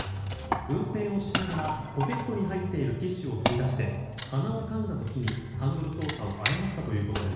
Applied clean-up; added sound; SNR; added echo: none; Wood; 4 dB; reverberation time 1.1 s.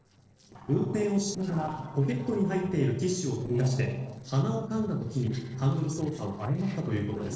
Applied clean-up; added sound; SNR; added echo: neural separator model SepFormer DNS4.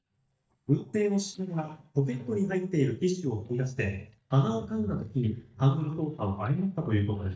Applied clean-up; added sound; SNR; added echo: neural mask model DeepFilterNet 3.